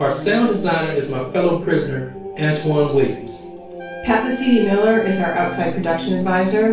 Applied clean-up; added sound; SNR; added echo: none; Trumpet; 18 dB; reverberation time 0.4 s.